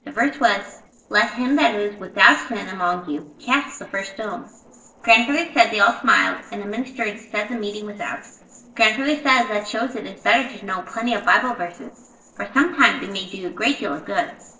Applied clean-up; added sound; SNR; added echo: neural separator model SepFormer DNS4.